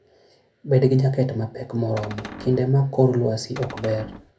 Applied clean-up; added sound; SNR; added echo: none; Cupboard open or close; 15 dB; reverberation time 0.3 s.